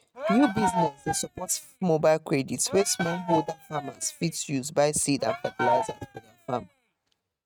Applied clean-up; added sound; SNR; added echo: neural mask model RNNoise.